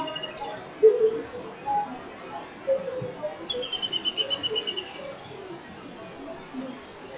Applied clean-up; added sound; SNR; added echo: classical method WPE with log-MMSE.